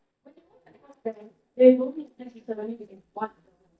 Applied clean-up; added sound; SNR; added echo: neural mask model DeepFilterNet 3.